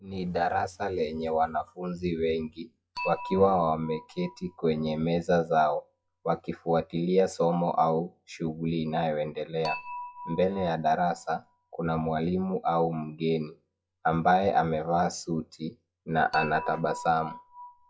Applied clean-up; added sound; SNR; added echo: classical method log-MMSE.